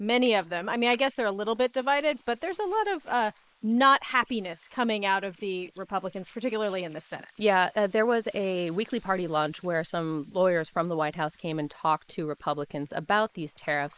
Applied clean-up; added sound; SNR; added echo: neural mask model Resemble Enhance denoiser.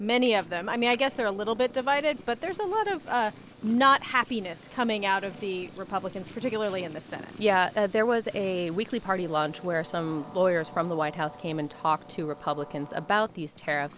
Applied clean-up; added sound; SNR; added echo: none; Purr + Train; 19 dB; none.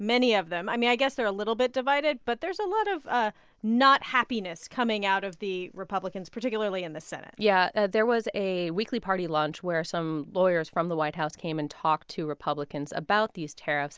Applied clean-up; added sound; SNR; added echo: none; none; none; none.